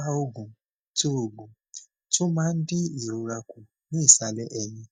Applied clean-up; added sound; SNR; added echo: neural mask model DeepFilterNet 3.